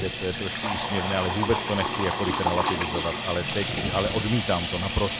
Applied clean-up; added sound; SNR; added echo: none; Sink (filling or washing) / Water tap, faucet; -1 dB; none.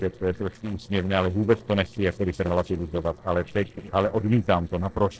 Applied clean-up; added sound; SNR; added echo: neural separator model SepFormer DNS4.